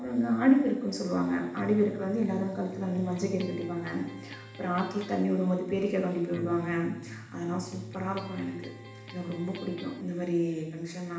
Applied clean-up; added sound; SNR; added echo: none; Electric guitar; 14 dB; reverberation time 0.8 s.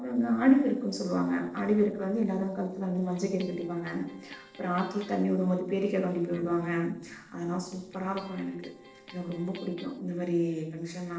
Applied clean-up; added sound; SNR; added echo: neural separator model SepFormer DNS4.